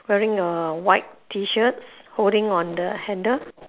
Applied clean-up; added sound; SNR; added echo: none; none; none; none.